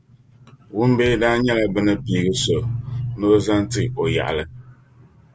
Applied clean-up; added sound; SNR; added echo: none; Bass drum; 17 dB; none.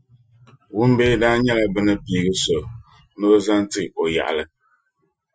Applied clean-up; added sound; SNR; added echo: classical method Wiener filter.